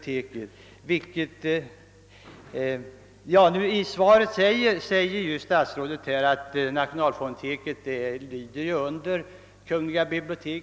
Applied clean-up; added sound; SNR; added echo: none; none; none; none.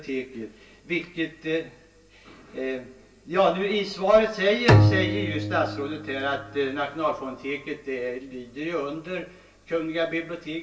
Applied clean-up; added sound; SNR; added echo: none; Bowed string instrument; -2 dB; reverberation time 0.3 s.